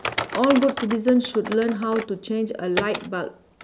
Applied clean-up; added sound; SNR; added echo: none; Typing; 9 dB; none.